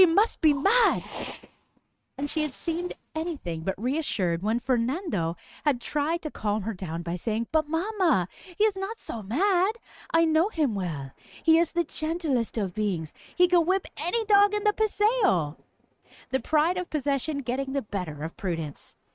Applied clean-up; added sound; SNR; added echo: neural mask model RNNoise.